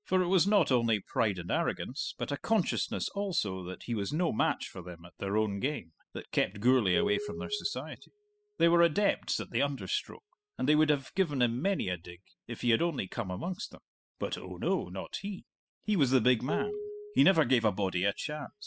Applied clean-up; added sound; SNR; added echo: classical method spectral subtraction.